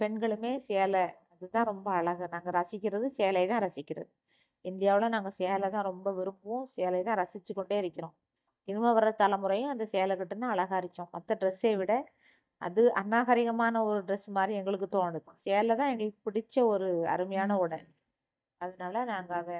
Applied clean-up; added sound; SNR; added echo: neural mask model DeepFilterNet 3.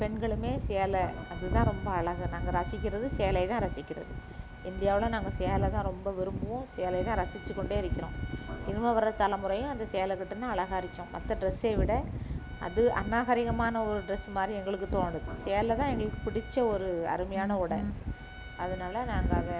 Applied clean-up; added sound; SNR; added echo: none; Trumpet + Organ; 20 dB; none.